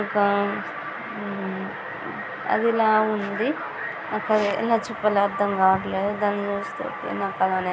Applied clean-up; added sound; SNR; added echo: none; none; none; none.